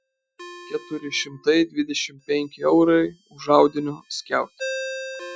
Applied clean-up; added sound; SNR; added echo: classical method Wiener filter.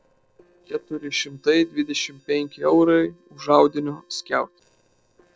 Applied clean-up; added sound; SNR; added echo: neural separator model SepFormer DNS4.